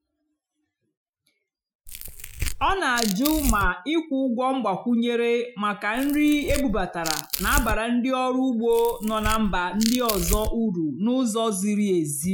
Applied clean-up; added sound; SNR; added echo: classical method Wiener filter.